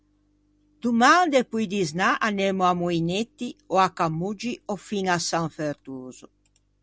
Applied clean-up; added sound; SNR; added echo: none; none; none; none.